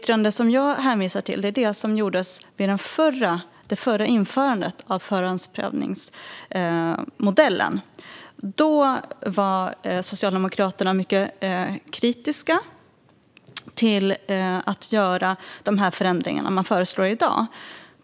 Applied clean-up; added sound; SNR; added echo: none; none; none; none.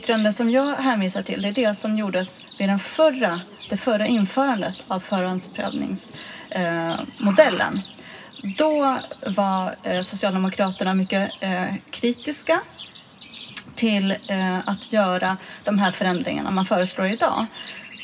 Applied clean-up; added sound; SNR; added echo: none; Livestock, farm animals, working animals; 18 dB; reverberation time 0.4 s.